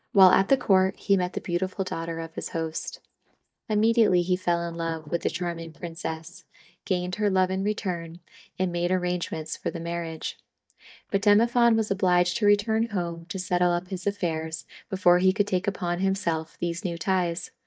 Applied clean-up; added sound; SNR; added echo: neural mask model DeepFilterNet 3.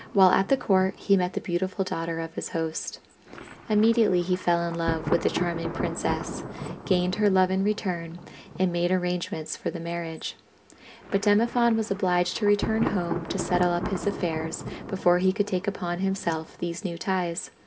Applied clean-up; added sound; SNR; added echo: none; Thunder; 11 dB; reverberation time 0.3 s.